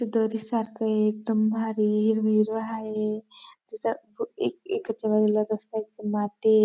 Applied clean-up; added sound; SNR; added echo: none; none; none; none.